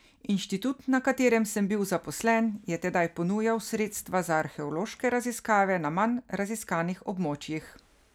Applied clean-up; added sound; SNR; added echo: none; none; none; none.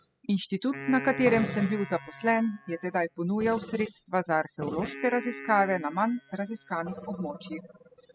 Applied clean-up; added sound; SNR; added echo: classical method spectral subtraction.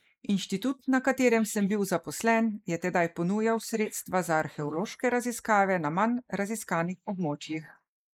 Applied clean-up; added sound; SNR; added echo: neural mask model Resemble Enhance denoiser.